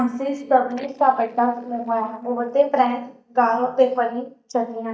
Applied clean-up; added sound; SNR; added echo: neural mask model DeepFilterNet 3.